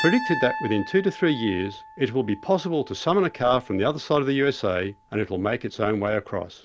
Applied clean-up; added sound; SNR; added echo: none; Piano; 13 dB; none.